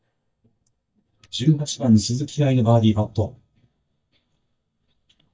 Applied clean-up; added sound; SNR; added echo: neural mask model DeepFilterNet 3.